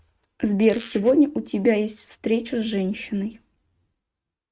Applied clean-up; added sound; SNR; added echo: neural mask model RNNoise.